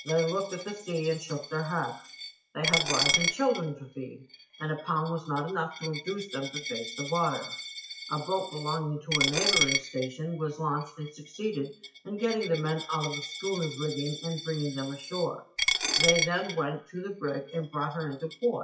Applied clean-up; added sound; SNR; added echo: classical method WPE with log-MMSE.